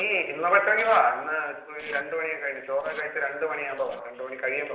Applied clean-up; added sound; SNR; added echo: neural separator model SepFormer DNS4.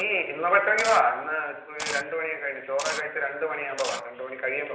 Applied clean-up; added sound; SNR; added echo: none; Camera; 12 dB; reverberation time 0.9 s.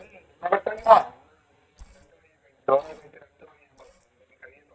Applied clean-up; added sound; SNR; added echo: neural mask model DeepFilterNet 3.